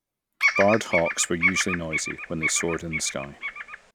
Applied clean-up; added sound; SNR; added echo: none; Bird vocalization, bird call, bird song; 1 dB; none.